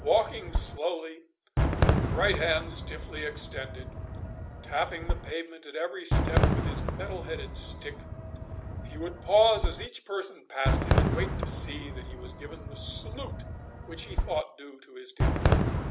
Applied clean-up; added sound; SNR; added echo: none; Fireworks; -3 dB; none.